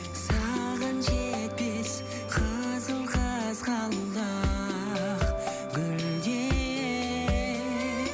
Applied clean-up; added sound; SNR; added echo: none; Wind instrument, woodwind instrument; 19 dB; none.